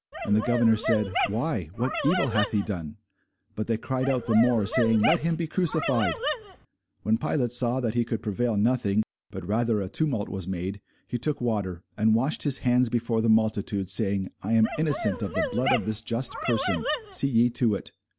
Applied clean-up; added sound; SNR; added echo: none; Dog; 5 dB; none.